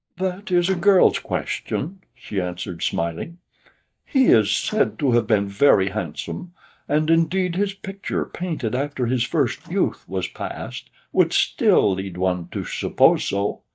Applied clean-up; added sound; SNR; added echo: neural mask model DeepFilterNet 3.